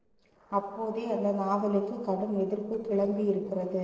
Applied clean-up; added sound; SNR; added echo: neural separator model SepFormer DNS4.